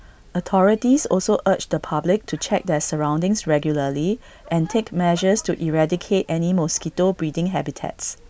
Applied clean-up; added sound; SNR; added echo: none; none; none; none.